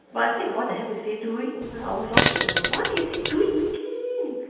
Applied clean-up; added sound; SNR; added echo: none; Fart; -1 dB; reverberation time 1.2 s.